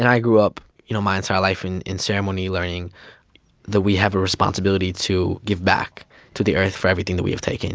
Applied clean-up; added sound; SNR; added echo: none; none; none; none.